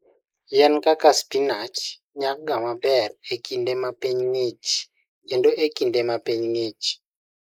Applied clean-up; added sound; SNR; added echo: neural mask model Resemble Enhance denoiser.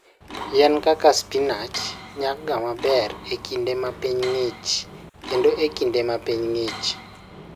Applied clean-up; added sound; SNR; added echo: none; Mechanisms; 14 dB; none.